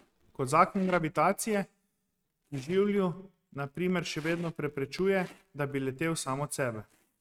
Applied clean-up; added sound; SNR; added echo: neural mask model RNNoise.